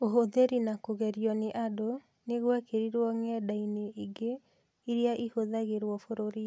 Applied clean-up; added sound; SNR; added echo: none; none; none; none.